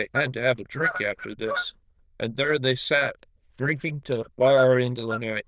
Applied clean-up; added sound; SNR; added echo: neural diffusion model UNIVERSE++.